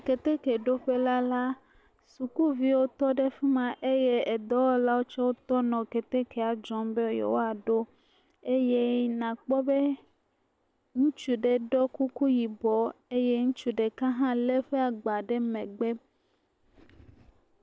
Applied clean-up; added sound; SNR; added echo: none; none; none; none.